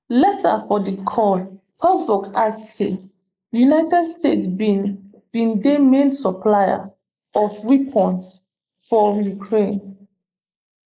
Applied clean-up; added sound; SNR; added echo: neural mask model Resemble Enhance denoiser.